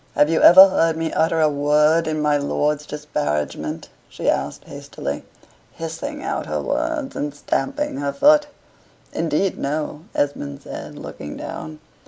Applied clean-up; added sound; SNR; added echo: none; none; none; none.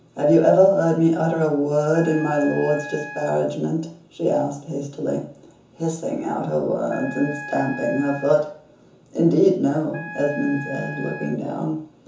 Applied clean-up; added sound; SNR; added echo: none; Wind instrument, woodwind instrument; 15 dB; reverberation time 0.6 s.